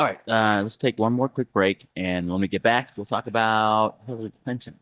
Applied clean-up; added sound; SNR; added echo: neural mask model DeepFilterNet 3.